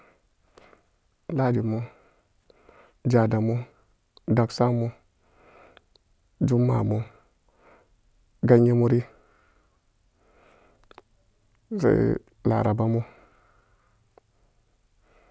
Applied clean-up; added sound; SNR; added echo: none; none; none; none.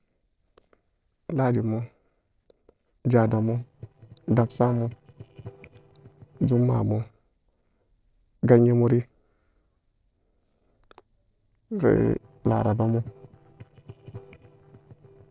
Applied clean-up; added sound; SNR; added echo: neural separator model SepFormer DNS4.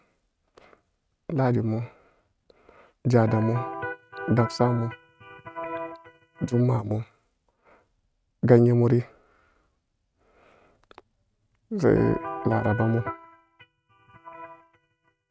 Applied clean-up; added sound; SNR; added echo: neural mask model RNNoise.